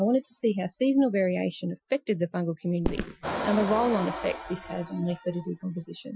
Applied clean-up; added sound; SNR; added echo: classical method Wiener filter.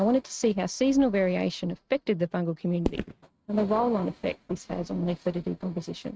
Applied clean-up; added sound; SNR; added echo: neural mask model RNNoise.